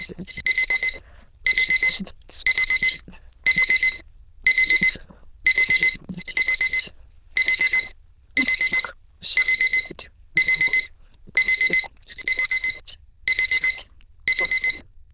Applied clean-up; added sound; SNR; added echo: neural diffusion model UNIVERSE++.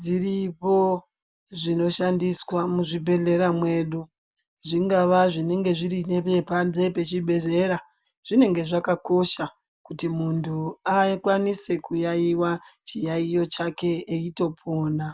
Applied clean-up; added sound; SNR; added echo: none; none; none; none.